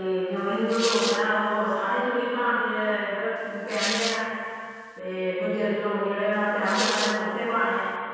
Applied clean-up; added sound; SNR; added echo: none; Tearing; 9 dB; reverberation time 2.1 s.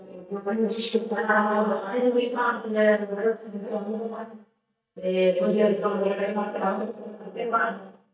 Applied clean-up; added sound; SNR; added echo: neural mask model DeepFilterNet 3.